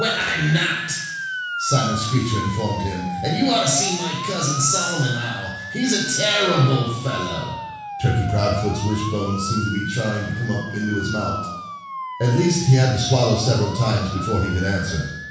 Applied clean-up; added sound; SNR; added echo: none; Motor vehicle (road) / Siren; 9 dB; reverberation time 1.1 s.